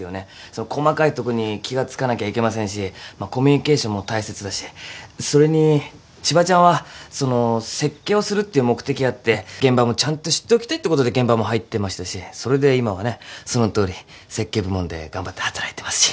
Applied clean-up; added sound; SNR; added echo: none; none; none; none.